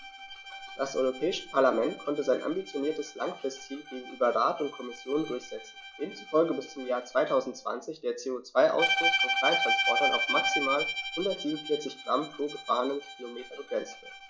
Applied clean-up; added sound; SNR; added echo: classical method log-MMSE.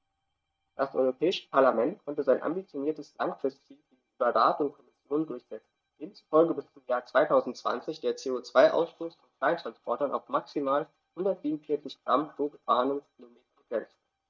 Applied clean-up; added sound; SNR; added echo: neural mask model DeepFilterNet 3.